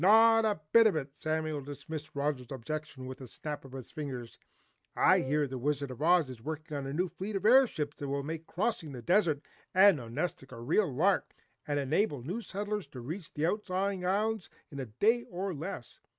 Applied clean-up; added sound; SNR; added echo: neural mask model RNNoise.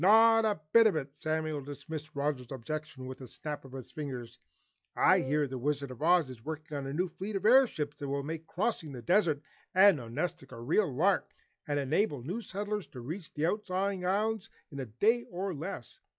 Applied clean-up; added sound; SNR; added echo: classical method log-MMSE.